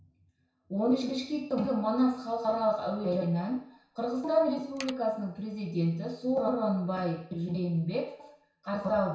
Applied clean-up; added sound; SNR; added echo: none; Mechanisms; 12 dB; reverberation time 0.6 s.